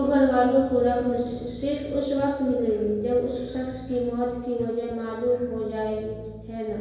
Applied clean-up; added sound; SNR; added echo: none; Bass guitar; 19 dB; reverberation time 1.2 s.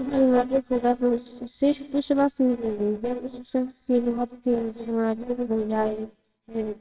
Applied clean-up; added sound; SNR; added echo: neural separator model SepFormer WHAMR!.